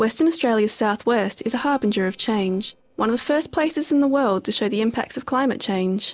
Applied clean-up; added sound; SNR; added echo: neural separator model SepFormer DNS4.